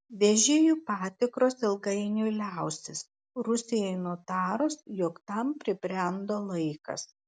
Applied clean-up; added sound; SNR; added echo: none; none; none; none.